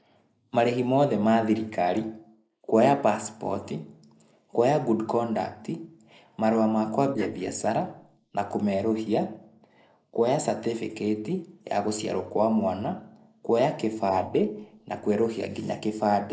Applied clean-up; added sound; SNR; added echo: neural mask model Resemble Enhance denoiser.